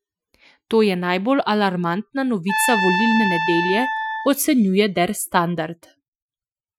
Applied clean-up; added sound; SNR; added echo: classical method Wiener filter.